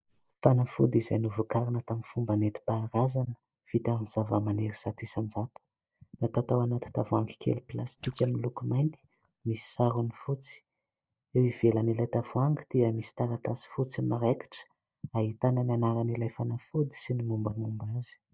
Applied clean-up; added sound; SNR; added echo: neural mask model DeepFilterNet 3.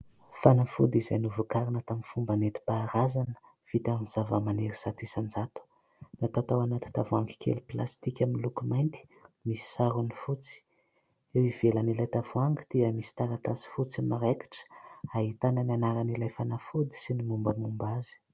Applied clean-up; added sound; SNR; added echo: none; none; none; none.